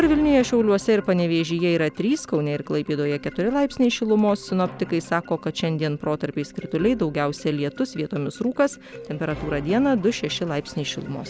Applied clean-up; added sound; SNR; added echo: none; none; none; none.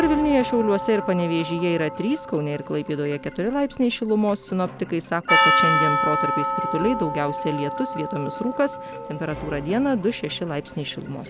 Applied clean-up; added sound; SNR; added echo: none; Percussion; 3 dB; none.